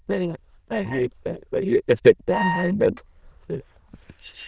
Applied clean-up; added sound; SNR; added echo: neural diffusion model UNIVERSE++.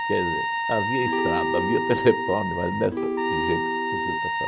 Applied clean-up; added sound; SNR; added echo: none; Acoustic guitar / Strum + Trumpet; -1 dB; none.